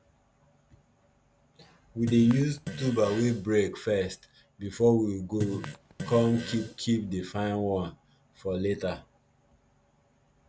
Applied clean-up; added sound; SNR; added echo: none; Fart; 10 dB; none.